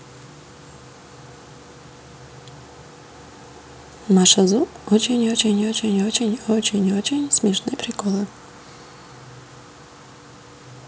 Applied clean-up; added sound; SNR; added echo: none; none; none; none.